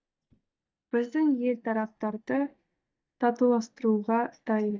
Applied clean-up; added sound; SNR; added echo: neural mask model DeepFilterNet 3.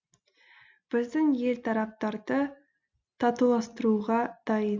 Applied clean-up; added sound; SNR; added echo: none; none; none; none.